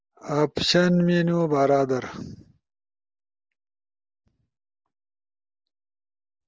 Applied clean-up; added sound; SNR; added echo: none; none; none; none.